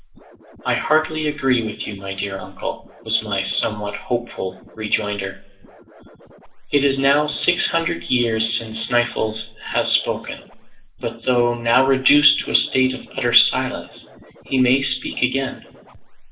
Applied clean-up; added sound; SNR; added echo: none; Scratching (performance technique); 20 dB; reverberation time 0.7 s.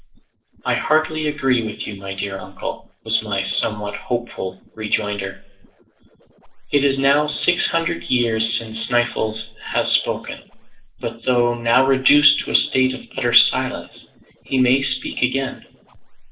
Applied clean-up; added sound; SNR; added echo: neural separator model SepFormer DNS4.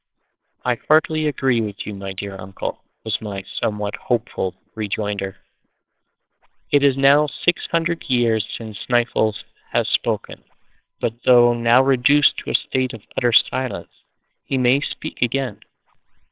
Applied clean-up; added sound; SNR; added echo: neural separator model SepFormer WHAMR!.